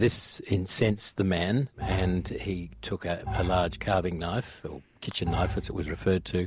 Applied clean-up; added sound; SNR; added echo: none; Bowed string instrument; 7 dB; none.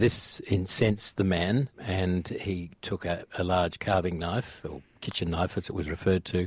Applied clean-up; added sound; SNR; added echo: none; none; none; none.